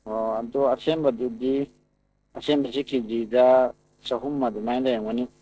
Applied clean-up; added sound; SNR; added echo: neural separator model SepFormer DNS4.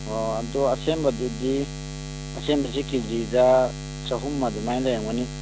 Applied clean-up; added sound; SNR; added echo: none; Buzz; 8 dB; none.